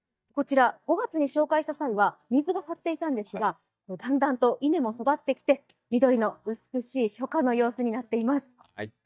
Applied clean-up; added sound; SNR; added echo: neural mask model DeepFilterNet 3.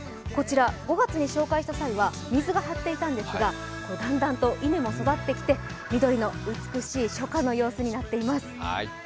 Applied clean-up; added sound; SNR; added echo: none; none; none; none.